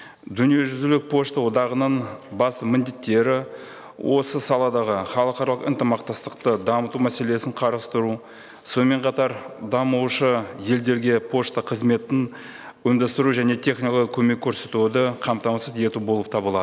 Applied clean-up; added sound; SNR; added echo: none; none; none; none.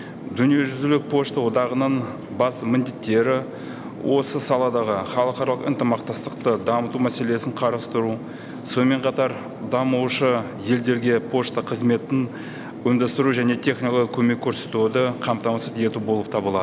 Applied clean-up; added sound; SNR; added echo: none; Fixed-wing aircraft, airplane; 13 dB; none.